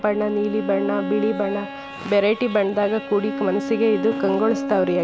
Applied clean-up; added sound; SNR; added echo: none; Bowed string instrument; 8 dB; none.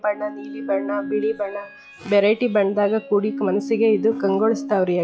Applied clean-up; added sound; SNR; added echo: classical method log-MMSE.